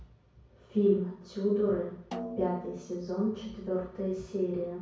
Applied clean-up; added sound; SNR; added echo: none; Snare drum; 13 dB; reverberation time 0.6 s.